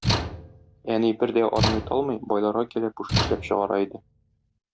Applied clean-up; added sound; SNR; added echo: none; Slam / Tools; 4 dB; none.